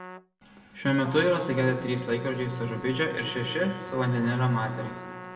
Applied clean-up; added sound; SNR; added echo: none; Trumpet; 13 dB; reverberation time 2.0 s.